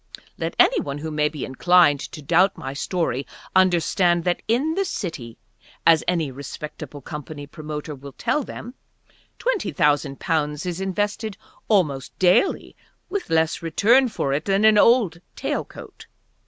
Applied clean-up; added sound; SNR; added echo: none; none; none; none.